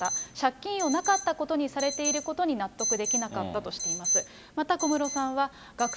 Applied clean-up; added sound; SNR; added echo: none; Alarm; 5 dB; none.